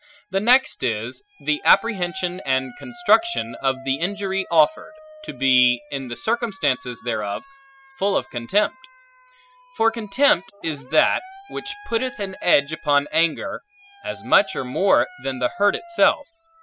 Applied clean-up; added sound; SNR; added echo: classical method spectral subtraction.